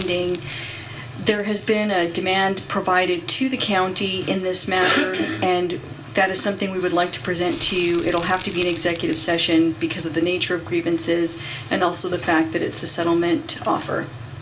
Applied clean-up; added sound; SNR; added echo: none; Crackle; 19 dB; reverberation time 0.2 s.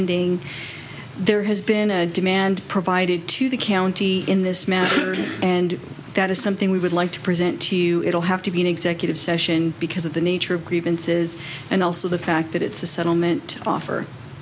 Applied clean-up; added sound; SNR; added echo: none; none; none; none.